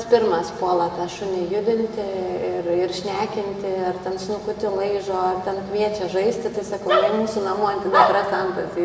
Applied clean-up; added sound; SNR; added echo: none; none; none; reverberation time 1.5 s.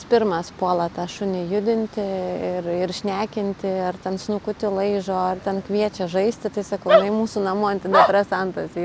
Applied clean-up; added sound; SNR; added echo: none; none; none; none.